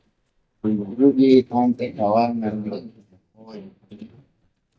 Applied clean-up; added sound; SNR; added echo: neural mask model DeepFilterNet 3.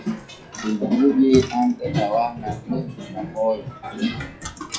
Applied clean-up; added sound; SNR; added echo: classical method WPE with log-MMSE.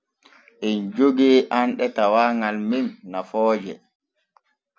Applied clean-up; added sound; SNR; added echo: none; none; none; none.